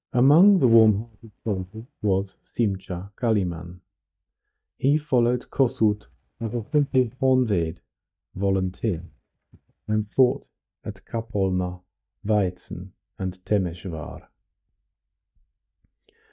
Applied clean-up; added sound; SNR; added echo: neural mask model DeepFilterNet 3.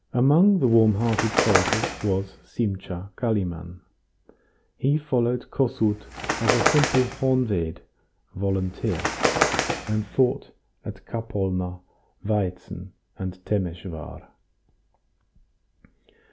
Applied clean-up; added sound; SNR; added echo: none; Bird; 2 dB; none.